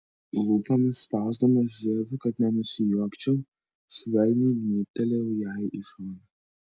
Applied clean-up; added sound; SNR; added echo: none; none; none; none.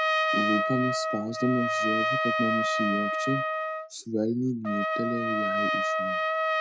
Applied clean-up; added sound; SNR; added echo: none; Trumpet; -3 dB; none.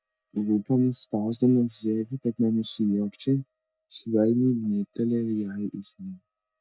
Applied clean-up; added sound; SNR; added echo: neural mask model DeepFilterNet 3.